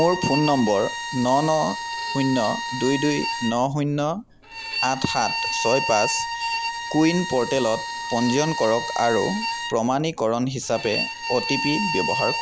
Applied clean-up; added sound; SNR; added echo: none; Bowed string instrument; 5 dB; none.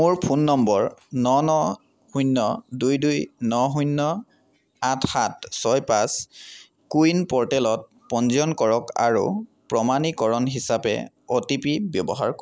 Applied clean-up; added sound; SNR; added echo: none; none; none; none.